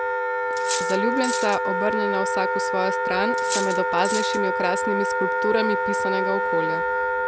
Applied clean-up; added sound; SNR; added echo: none; Cutlery, silverware + Wind instrument, woodwind instrument; -3 dB; none.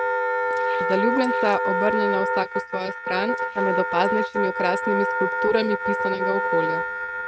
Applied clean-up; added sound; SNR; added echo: neural mask model RNNoise.